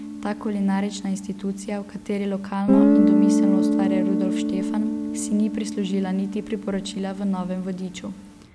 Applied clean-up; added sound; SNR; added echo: none; Guitar; -2 dB; none.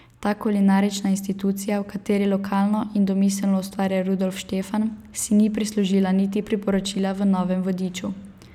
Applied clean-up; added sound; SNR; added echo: none; none; none; none.